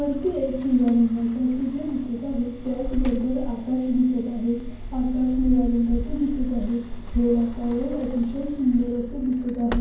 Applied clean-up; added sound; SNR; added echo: none; Sliding door; 8 dB; reverberation time 0.9 s.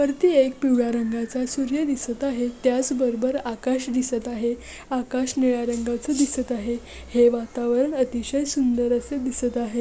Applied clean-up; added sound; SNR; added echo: none; none; none; none.